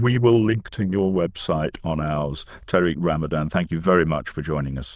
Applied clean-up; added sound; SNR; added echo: neural diffusion model UNIVERSE++.